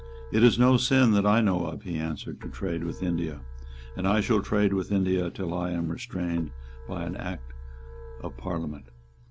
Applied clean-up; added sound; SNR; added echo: none; Keyboard (musical); 15 dB; none.